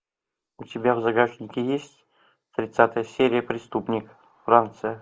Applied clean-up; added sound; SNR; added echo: neural mask model Resemble Enhance denoiser.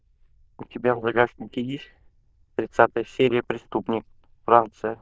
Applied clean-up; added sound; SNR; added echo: neural diffusion model UNIVERSE++.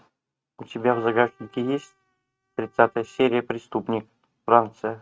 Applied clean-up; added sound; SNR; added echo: neural mask model RNNoise.